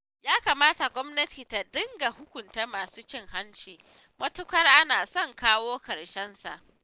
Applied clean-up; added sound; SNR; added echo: none; none; none; none.